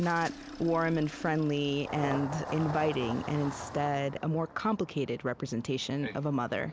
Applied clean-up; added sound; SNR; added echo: none; Engine starting; 12 dB; none.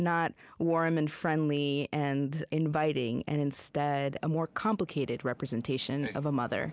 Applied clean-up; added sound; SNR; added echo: none; none; none; none.